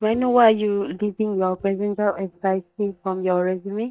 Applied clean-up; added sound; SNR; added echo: neural mask model DeepFilterNet 3.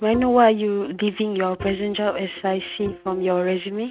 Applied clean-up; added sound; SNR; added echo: neural mask model RNNoise.